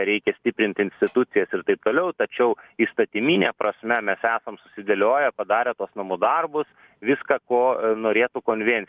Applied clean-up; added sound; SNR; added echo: none; none; none; none.